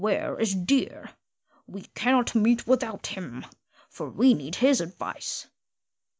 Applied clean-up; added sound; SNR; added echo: none; none; none; none.